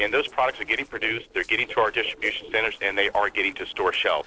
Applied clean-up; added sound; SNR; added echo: neural separator model SepFormer DNS4.